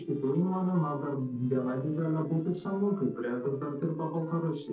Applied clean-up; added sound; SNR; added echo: neural separator model SepFormer DNS4.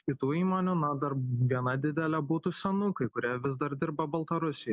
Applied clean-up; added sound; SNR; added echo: none; none; none; none.